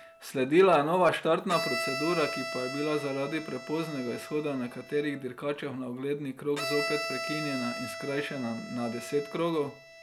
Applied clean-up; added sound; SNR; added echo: none; Bowed string instrument; 9 dB; none.